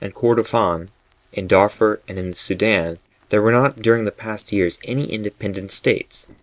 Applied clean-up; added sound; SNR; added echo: neural separator model SepFormer DNS4.